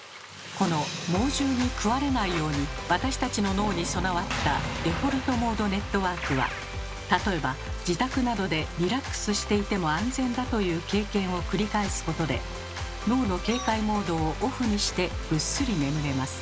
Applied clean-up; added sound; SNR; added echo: none; Frying (food); 17 dB; none.